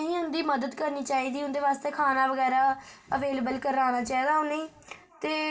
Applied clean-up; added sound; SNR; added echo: none; none; none; reverberation time 0.2 s.